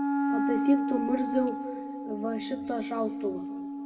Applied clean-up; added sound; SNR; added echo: none; Wind instrument, woodwind instrument; -1 dB; reverberation time 1.9 s.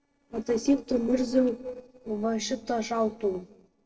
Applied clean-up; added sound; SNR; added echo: neural separator model SepFormer DNS4.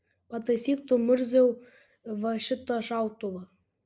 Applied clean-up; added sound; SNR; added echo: none; none; none; none.